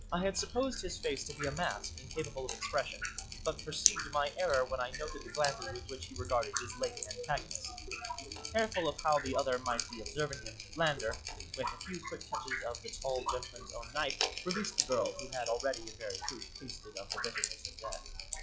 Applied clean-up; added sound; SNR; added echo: classical method log-MMSE.